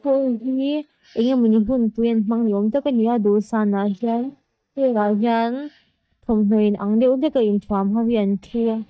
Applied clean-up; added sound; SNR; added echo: neural mask model DeepFilterNet 3.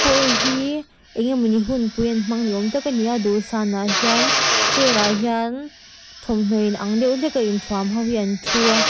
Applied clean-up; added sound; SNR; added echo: none; Drill; 3 dB; none.